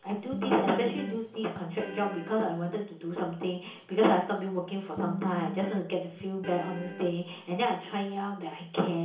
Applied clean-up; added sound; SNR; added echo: none; Electric guitar; 8 dB; reverberation time 0.7 s.